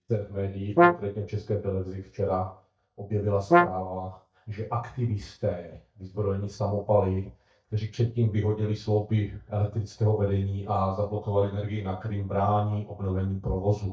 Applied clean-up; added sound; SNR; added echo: neural mask model DeepFilterNet 3.